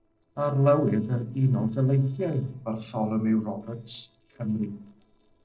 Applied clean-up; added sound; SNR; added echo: neural separator model SepFormer DNS4.